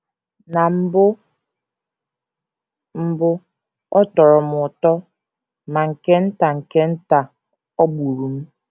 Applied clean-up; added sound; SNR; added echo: none; none; none; none.